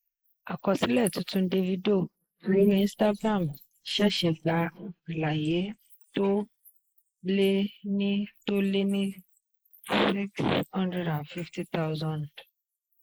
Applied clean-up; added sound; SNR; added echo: neural mask model Resemble Enhance denoiser.